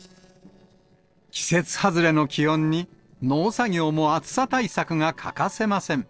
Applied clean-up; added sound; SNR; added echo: neural separator model SepFormer DNS4.